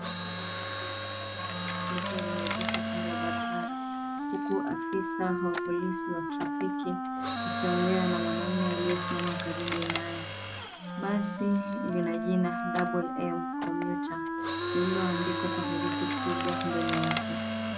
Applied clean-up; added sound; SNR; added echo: none; Wind instrument, woodwind instrument + Mechanisms; -2 dB; none.